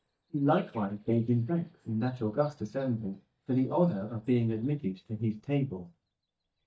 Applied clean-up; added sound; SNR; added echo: neural mask model DeepFilterNet 3.